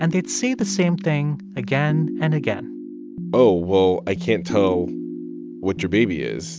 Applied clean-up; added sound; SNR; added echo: none; none; none; none.